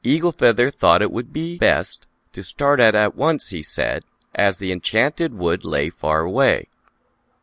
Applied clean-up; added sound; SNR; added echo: none; none; none; none.